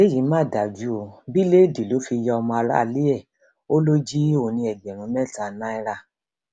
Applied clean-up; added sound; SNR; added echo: none; none; none; none.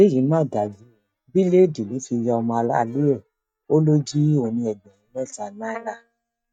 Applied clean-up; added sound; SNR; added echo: neural mask model DeepFilterNet 3.